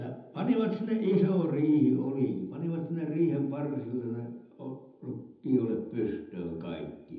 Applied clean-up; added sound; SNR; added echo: none; none; none; reverberation time 0.8 s.